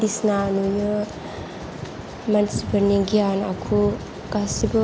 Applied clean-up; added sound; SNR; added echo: none; none; none; none.